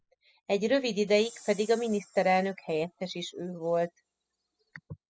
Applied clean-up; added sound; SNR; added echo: classical method spectral subtraction.